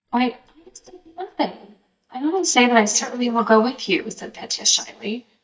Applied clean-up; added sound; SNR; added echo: neural mask model DeepFilterNet 3.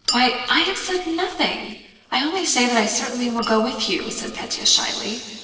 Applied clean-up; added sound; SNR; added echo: neural separator model SepFormer DNS4.